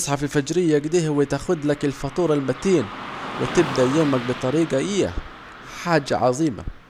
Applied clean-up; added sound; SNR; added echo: none; Car passing by / Traffic noise, roadway noise; 13 dB; none.